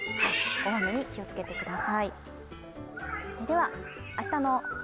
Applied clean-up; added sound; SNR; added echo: none; Meow; 3 dB; none.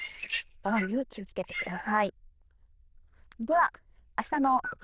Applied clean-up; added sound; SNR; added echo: neural diffusion model UNIVERSE++.